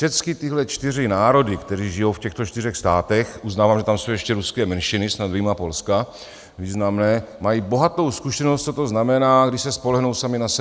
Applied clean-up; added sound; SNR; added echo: none; none; none; none.